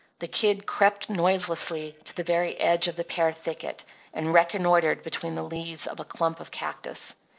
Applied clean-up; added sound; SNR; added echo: neural separator model SepFormer DNS4.